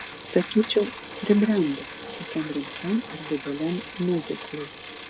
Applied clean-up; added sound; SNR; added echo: none; Bicycle; 5 dB; none.